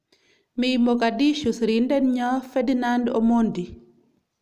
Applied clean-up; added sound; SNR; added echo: none; none; none; none.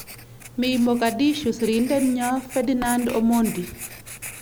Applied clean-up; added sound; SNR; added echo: none; Writing; 14 dB; none.